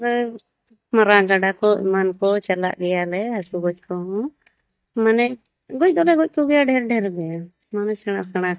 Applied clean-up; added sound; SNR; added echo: neural mask model DeepFilterNet 3.